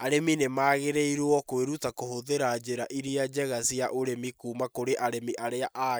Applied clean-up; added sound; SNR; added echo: neural mask model Resemble Enhance denoiser.